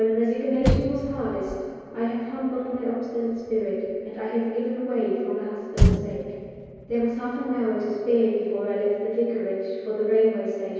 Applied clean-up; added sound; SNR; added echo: none; Motor vehicle (road); 5 dB; reverberation time 2.2 s.